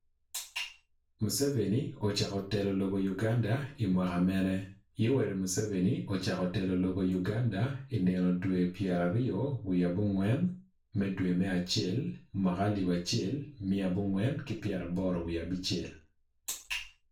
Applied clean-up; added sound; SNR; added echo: none; none; none; reverberation time 0.3 s.